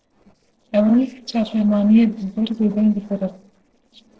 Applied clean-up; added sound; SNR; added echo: neural separator model SepFormer DNS4.